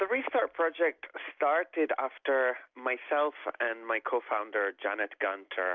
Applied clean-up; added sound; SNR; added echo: none; none; none; none.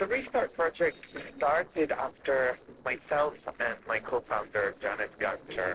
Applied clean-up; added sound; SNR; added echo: neural separator model SepFormer DNS4.